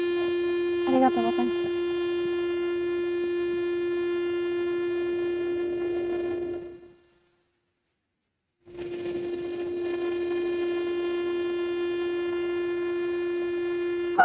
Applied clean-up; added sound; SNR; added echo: neural mask model RNNoise.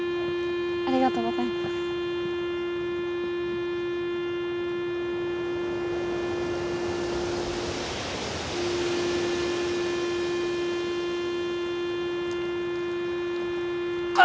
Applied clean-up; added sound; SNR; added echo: none; Wind instrument, woodwind instrument; -4 dB; none.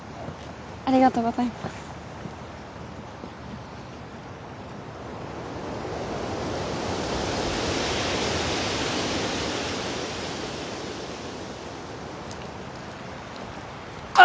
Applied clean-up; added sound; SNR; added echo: none; none; none; none.